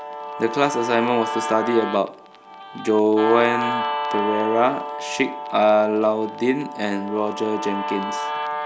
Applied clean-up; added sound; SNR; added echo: none; Guitar; 6 dB; none.